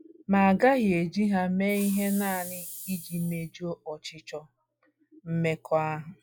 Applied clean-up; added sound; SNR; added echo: classical method log-MMSE.